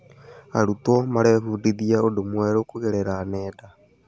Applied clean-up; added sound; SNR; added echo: none; none; none; none.